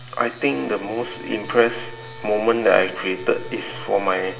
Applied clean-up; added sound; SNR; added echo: none; Wind instrument, woodwind instrument; 19 dB; reverberation time 1.0 s.